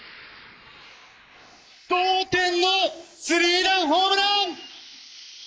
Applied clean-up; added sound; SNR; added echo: neural mask model Resemble Enhance denoiser.